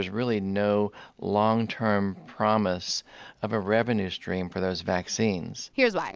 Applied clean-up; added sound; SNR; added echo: none; none; none; none.